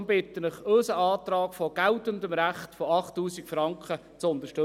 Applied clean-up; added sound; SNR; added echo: none; none; none; none.